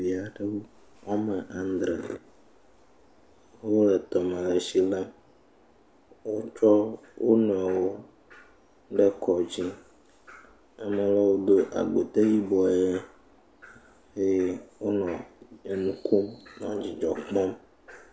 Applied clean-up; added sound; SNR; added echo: none; none; none; none.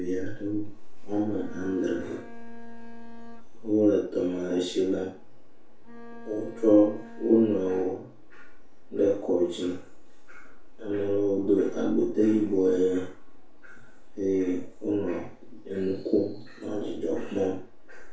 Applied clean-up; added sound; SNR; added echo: none; Bowed string instrument; 20 dB; reverberation time 0.3 s.